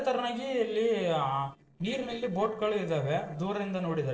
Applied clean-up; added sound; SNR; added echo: neural separator model SepFormer DNS4.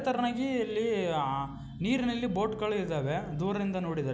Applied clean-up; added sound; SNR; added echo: none; none; none; none.